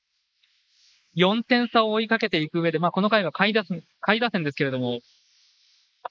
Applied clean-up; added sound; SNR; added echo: neural mask model Resemble Enhance denoiser.